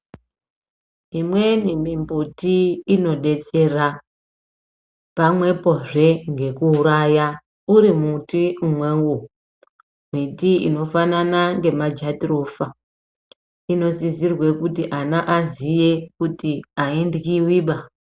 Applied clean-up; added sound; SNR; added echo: none; none; none; none.